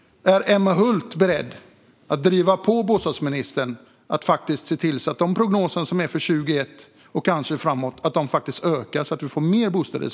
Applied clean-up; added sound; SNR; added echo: none; none; none; none.